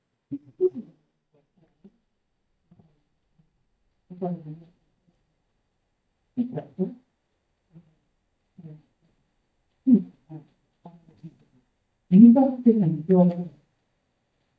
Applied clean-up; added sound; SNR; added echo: neural mask model DeepFilterNet 3.